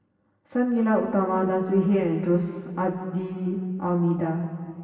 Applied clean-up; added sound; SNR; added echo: none; none; none; reverberation time 2.5 s.